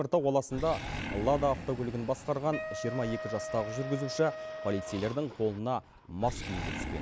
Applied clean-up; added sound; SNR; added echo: none; Animal + Wind instrument, woodwind instrument; 8 dB; none.